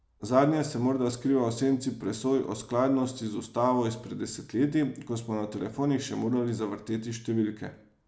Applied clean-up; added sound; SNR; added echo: none; none; none; none.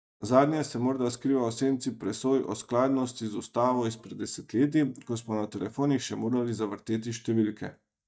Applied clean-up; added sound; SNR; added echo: neural mask model DeepFilterNet 3.